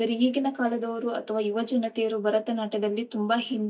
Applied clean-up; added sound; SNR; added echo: neural mask model DeepFilterNet 3.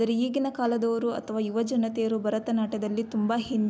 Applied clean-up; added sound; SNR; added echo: none; none; none; none.